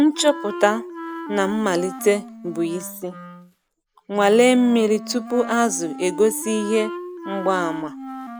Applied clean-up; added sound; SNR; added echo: none; Wind instrument, woodwind instrument; 12 dB; none.